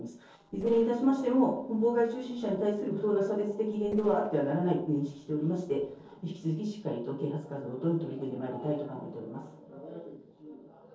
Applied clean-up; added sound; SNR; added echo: neural separator model SepFormer DNS4.